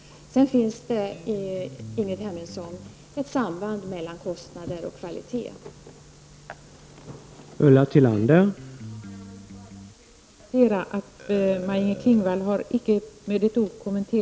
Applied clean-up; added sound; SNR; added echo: none; Burping, eructation + Electric guitar; 16 dB; none.